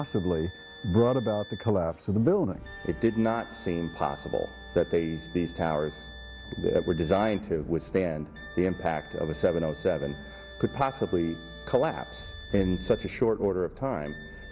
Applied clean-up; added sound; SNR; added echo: none; Wind instrument, woodwind instrument; 20 dB; none.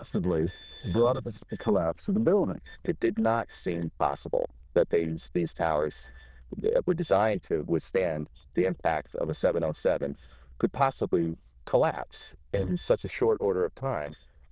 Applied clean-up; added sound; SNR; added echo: neural diffusion model UNIVERSE++.